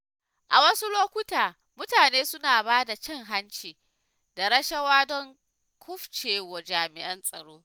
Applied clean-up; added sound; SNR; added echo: none; none; none; none.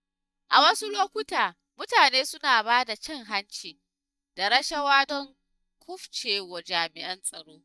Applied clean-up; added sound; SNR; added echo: neural mask model DeepFilterNet 3.